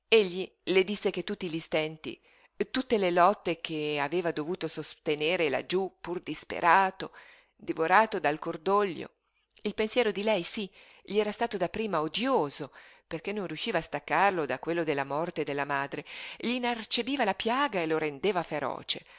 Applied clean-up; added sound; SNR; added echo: none; none; none; none.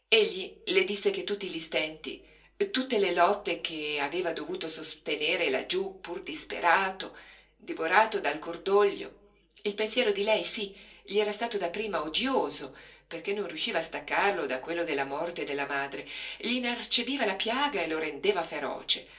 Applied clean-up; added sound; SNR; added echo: none; none; none; reverberation time 0.3 s.